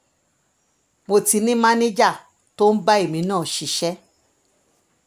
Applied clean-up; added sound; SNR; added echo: none; none; none; none.